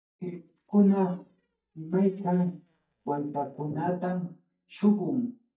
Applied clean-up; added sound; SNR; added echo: neural mask model DeepFilterNet 3.